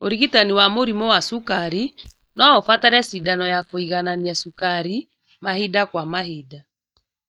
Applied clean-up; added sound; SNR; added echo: neural mask model DeepFilterNet 3.